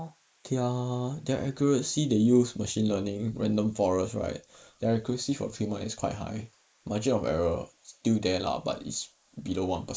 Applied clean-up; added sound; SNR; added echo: neural mask model Resemble Enhance denoiser.